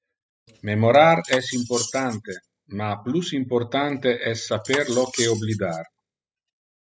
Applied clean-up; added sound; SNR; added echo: classical method spectral subtraction.